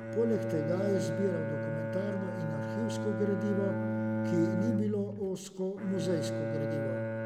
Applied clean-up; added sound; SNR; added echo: none; Bowed string instrument; 0 dB; none.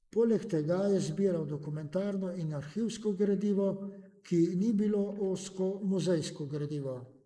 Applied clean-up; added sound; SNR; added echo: neural mask model Resemble Enhance denoiser.